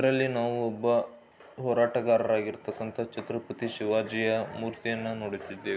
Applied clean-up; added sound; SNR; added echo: none; none; none; none.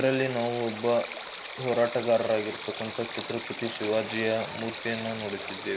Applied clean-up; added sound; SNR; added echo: none; Stream; 10 dB; none.